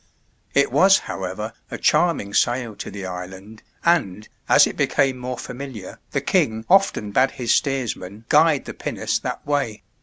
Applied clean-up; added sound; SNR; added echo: none; none; none; none.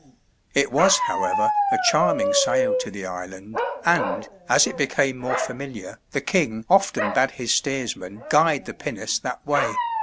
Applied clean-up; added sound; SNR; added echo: none; Bark; 3 dB; none.